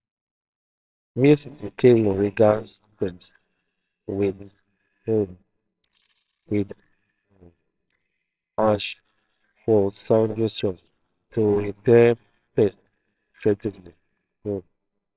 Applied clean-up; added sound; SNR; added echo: neural separator model SepFormer WHAMR!.